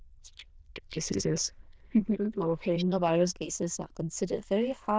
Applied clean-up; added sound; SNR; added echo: neural diffusion model UNIVERSE++.